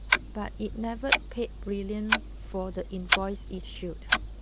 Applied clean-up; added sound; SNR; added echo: none; Clock; -4 dB; none.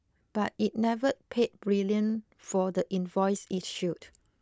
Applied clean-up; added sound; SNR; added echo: none; none; none; none.